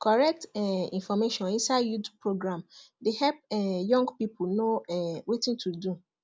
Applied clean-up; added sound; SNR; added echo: none; none; none; none.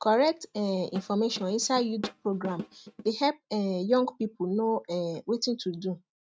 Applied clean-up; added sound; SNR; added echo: neural mask model RNNoise.